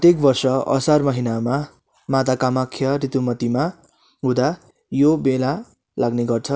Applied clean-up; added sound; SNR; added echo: none; none; none; none.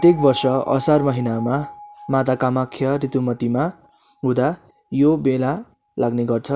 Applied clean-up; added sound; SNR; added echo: none; Bell; 18 dB; none.